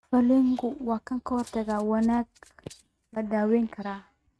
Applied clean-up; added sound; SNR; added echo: neural mask model RNNoise.